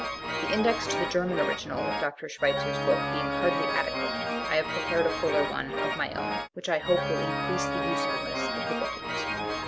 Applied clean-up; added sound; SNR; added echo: none; Organ; 0 dB; none.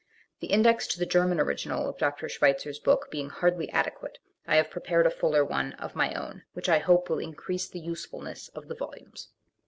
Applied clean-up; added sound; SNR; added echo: none; none; none; none.